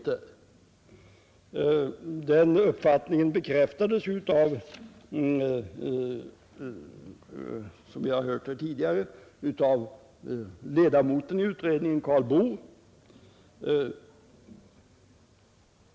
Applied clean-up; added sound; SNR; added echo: none; none; none; none.